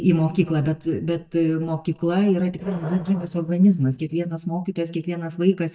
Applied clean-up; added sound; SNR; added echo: neural mask model DeepFilterNet 3.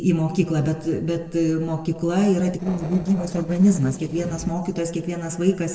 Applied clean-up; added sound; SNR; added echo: neural separator model SepFormer DNS4.